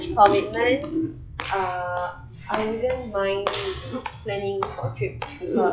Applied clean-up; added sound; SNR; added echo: classical method log-MMSE.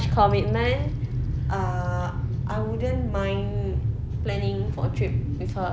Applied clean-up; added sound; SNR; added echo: none; none; none; none.